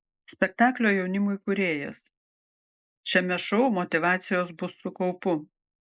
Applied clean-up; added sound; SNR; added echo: neural mask model Resemble Enhance denoiser.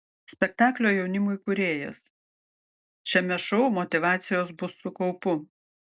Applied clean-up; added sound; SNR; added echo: none; none; none; none.